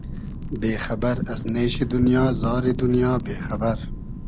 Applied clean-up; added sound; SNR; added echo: none; Wind / Fire; 5 dB; none.